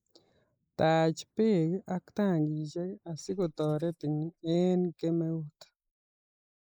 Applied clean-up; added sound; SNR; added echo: neural mask model Resemble Enhance denoiser.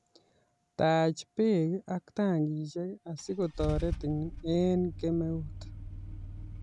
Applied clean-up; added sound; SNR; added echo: none; Idling / Engine starting / Car; 11 dB; none.